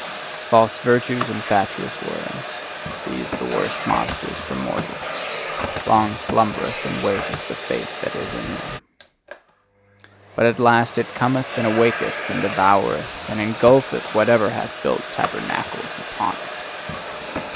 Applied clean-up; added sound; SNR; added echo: none; Domestic sounds, home sounds; 8 dB; none.